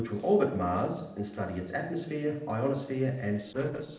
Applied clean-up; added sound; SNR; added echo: neural separator model SepFormer DNS4.